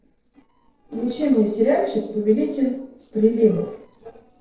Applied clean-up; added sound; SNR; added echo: neural separator model SepFormer DNS4.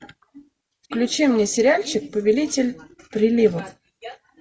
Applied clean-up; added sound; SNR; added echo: none; none; none; none.